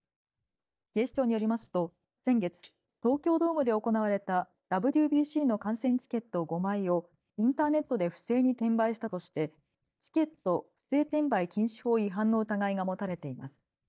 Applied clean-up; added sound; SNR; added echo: neural mask model DeepFilterNet 3.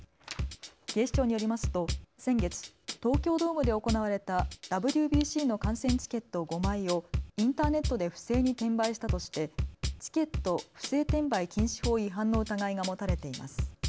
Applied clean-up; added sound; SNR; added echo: none; Bass drum / Drum kit; 5 dB; none.